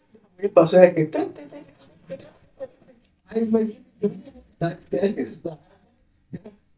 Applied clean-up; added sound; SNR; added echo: neural mask model DeepFilterNet 3.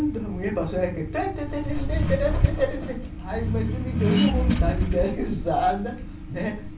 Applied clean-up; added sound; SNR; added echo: none; Accelerating, revving, vroom; -1 dB; reverberation time 0.3 s.